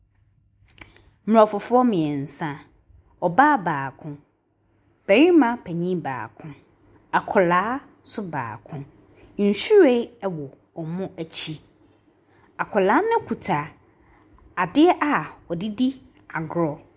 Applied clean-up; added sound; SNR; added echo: none; none; none; none.